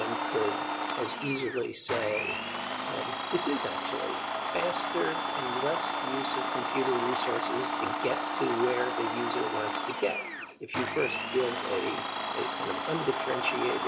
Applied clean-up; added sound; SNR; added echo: none; Domestic sounds, home sounds; -1 dB; reverberation time 0.7 s.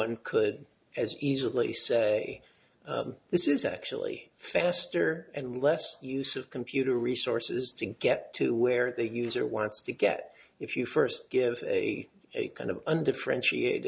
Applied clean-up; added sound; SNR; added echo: none; none; none; none.